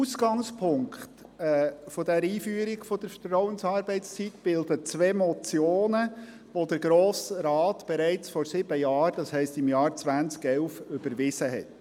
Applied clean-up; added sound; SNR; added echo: none; none; none; none.